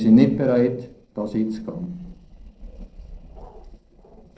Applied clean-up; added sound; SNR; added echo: neural separator model SepFormer DNS4.